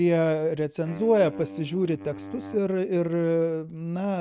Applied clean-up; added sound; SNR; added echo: neural mask model RNNoise.